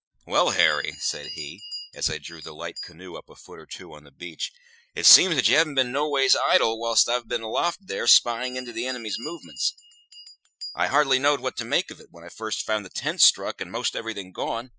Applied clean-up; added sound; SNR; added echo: classical method Wiener filter.